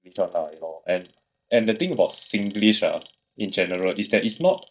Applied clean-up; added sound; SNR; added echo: neural mask model DeepFilterNet 3.